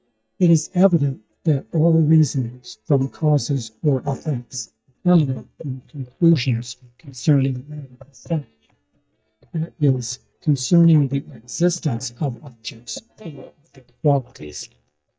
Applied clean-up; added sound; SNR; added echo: neural mask model DeepFilterNet 3.